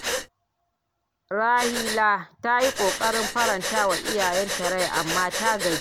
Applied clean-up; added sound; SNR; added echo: none; Breathing; 4 dB; none.